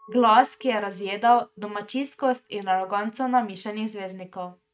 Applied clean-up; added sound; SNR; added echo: neural mask model RNNoise.